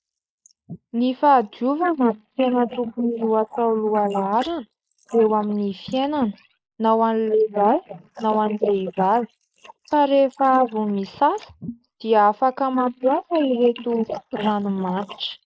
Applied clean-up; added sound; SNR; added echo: neural mask model Resemble Enhance denoiser.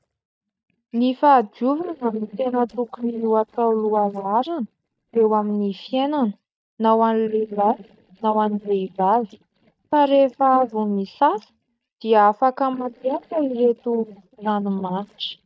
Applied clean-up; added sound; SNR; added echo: neural mask model DeepFilterNet 3.